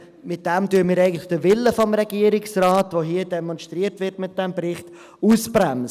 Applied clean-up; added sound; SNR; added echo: none; none; none; none.